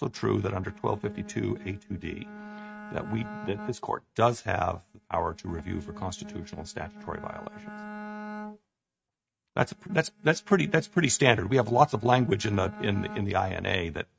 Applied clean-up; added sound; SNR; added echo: neural mask model RNNoise.